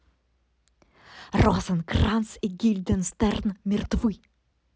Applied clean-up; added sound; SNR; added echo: none; none; none; none.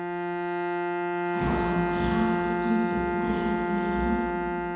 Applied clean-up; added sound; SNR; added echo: none; Bowed string instrument; -3 dB; reverberation time 2.1 s.